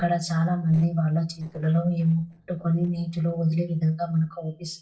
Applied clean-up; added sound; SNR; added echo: neural separator model SepFormer DNS4.